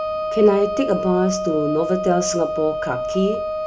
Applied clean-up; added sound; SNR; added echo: none; Wind instrument, woodwind instrument; 4 dB; none.